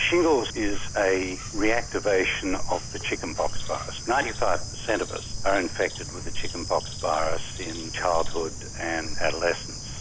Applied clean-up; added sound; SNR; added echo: none; Bird / Insect; 3 dB; none.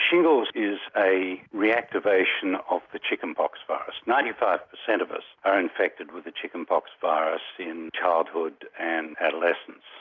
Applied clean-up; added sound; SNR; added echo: none; none; none; none.